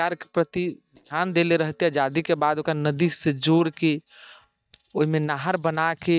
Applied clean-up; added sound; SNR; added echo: neural mask model DeepFilterNet 3.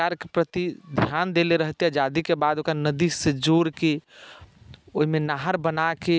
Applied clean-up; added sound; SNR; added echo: none; none; none; none.